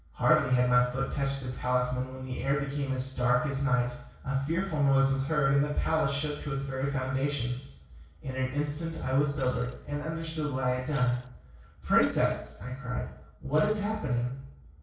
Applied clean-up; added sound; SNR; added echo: neural separator model SepFormer DNS4.